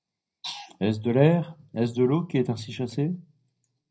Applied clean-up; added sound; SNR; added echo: none; none; none; reverberation time 0.4 s.